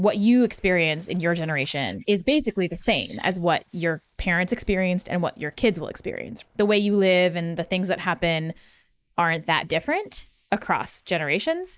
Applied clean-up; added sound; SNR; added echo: neural mask model Resemble Enhance denoiser.